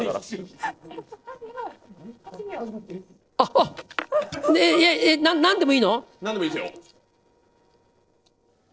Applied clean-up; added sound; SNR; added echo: neural separator model SepFormer DNS4.